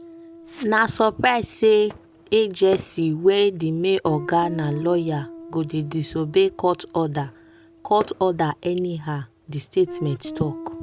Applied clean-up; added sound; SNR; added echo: none; Fireworks + Guitar; 16 dB; none.